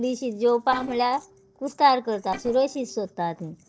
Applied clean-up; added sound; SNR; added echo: neural separator model SepFormer DNS4.